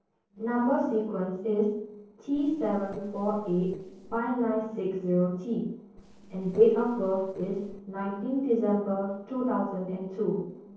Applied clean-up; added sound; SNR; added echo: neural separator model SepFormer DNS4.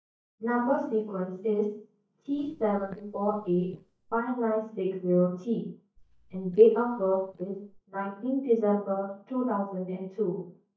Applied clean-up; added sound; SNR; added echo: neural mask model DeepFilterNet 3.